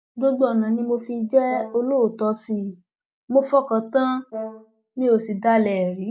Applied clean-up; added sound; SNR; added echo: none; Brass instrument; 16 dB; none.